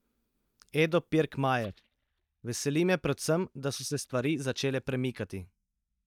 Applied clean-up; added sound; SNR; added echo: neural mask model DeepFilterNet 3.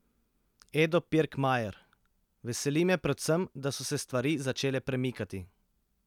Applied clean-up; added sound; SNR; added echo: none; none; none; none.